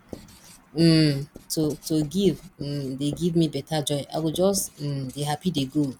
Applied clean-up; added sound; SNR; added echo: none; Writing; 20 dB; none.